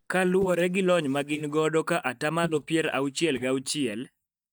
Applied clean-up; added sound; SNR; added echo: neural mask model DeepFilterNet 3.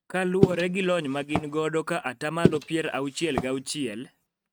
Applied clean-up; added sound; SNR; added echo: neural mask model RNNoise.